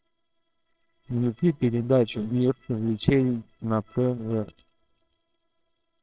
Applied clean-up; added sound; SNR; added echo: neural separator model SepFormer WHAMR!.